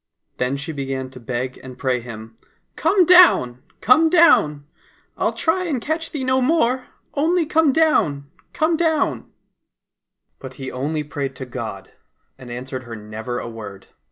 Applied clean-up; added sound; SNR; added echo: none; none; none; none.